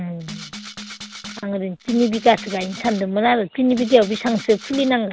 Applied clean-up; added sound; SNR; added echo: none; Rattle (instrument); 16 dB; none.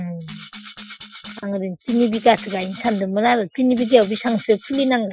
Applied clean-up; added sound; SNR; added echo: classical method Wiener filter.